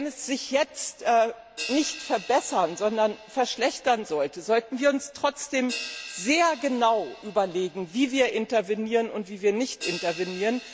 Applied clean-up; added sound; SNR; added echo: none; Crash cymbal; 16 dB; none.